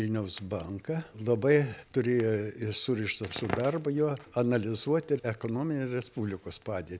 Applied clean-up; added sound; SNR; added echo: none; Crackle; 17 dB; none.